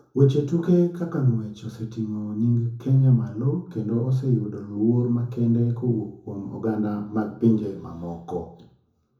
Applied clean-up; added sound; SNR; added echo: none; none; none; reverberation time 0.6 s.